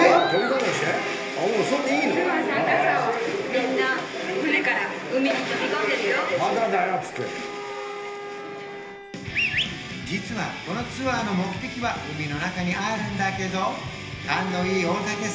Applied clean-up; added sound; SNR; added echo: none; Bowed string instrument; 15 dB; reverberation time 1.4 s.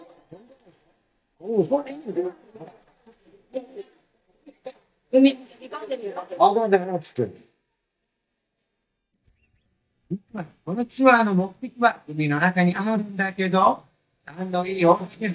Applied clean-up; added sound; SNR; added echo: neural mask model DeepFilterNet 3.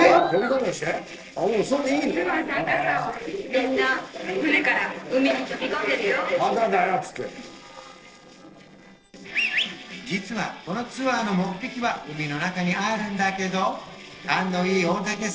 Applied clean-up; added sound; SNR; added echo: neural separator model SepFormer DNS4.